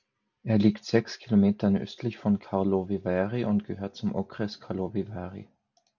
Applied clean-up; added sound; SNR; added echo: none; none; none; none.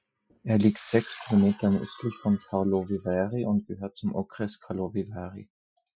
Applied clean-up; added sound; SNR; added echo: classical method Wiener filter.